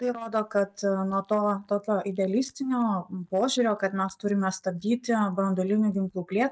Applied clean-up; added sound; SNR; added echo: neural mask model DeepFilterNet 3.